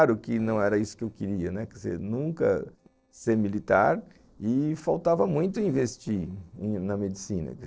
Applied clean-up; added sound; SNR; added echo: neural separator model SepFormer DNS4.